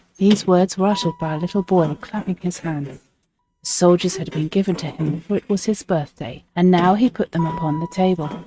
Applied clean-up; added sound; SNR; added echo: neural mask model RNNoise.